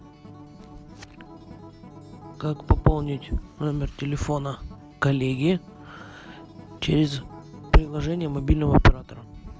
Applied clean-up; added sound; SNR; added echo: none; Acoustic guitar; 19 dB; none.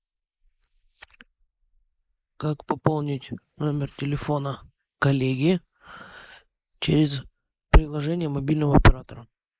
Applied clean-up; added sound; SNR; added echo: neural mask model Resemble Enhance denoiser.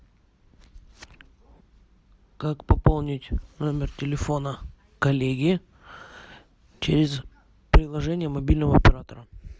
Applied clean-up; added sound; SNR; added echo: none; none; none; none.